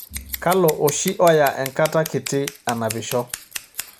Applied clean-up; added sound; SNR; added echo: none; Scissors; 13 dB; none.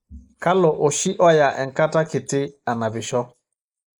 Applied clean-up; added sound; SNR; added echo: neural mask model Resemble Enhance denoiser.